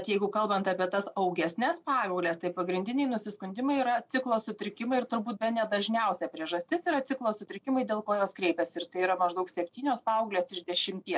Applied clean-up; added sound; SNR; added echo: none; none; none; none.